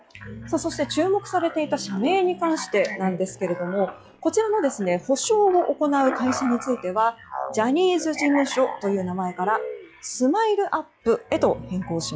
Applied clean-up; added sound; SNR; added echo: classical method log-MMSE.